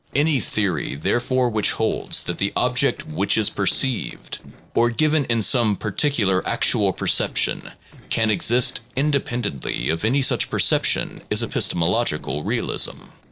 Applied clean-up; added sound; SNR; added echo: neural separator model SepFormer DNS4.